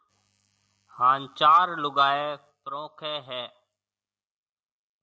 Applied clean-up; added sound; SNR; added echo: none; none; none; none.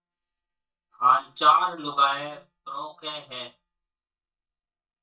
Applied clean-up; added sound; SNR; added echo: neural mask model DeepFilterNet 3.